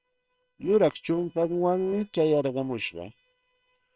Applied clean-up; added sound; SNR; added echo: neural separator model SepFormer WHAM!.